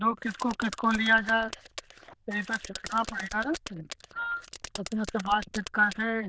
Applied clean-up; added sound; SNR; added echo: neural diffusion model UNIVERSE++.